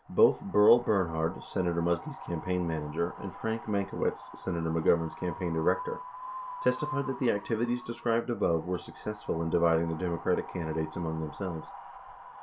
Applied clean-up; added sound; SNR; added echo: none; Wind; 14 dB; none.